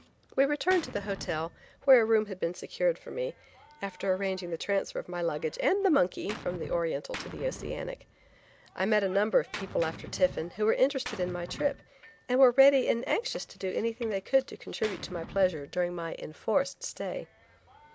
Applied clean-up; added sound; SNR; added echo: none; Gunshot, gunfire; 18 dB; none.